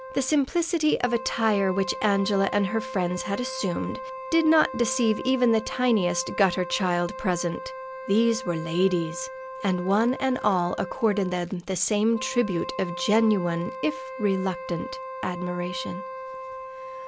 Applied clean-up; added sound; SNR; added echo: none; Wind instrument, woodwind instrument; 11 dB; none.